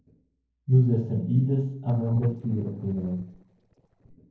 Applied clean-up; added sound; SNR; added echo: neural separator model SepFormer DNS4.